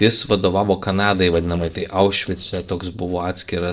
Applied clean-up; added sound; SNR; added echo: neural separator model SepFormer DNS4.